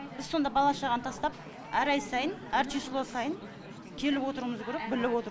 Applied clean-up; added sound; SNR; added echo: none; none; none; none.